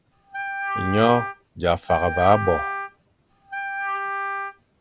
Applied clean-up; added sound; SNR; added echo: none; Wind instrument, woodwind instrument; 5 dB; none.